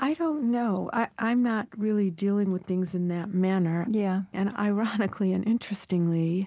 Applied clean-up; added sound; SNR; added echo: none; none; none; none.